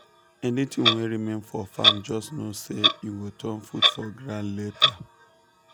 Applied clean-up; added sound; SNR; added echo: none; Clock; -3 dB; none.